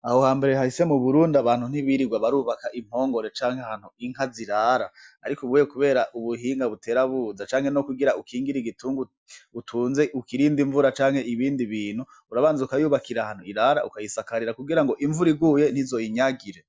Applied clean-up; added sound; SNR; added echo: none; none; none; none.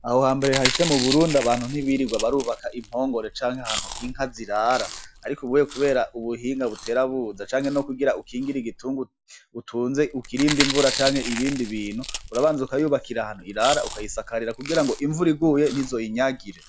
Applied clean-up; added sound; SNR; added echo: none; Chewing, mastication; 9 dB; none.